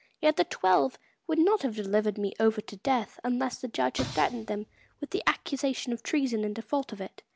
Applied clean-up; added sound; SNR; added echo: none; Explosion; 14 dB; none.